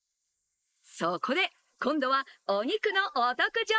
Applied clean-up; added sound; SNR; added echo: neural mask model Resemble Enhance denoiser.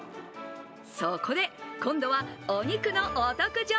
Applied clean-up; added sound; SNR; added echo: none; none; none; none.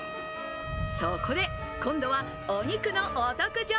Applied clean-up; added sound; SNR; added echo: none; Trumpet + Thunder; 6 dB; none.